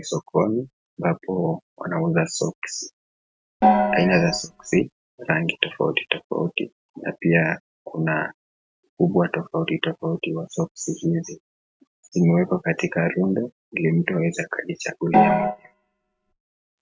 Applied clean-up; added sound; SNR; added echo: neural mask model RNNoise.